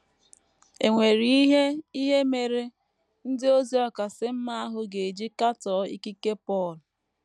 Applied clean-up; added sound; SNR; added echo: none; none; none; none.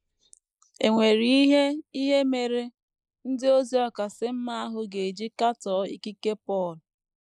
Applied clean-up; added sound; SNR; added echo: neural mask model Resemble Enhance denoiser.